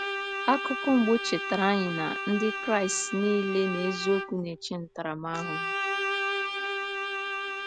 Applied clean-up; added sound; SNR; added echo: none; Bowed string instrument; 4 dB; none.